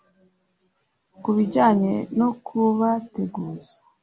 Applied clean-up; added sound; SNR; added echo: none; none; none; none.